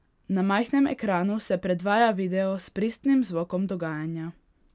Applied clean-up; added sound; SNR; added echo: none; none; none; none.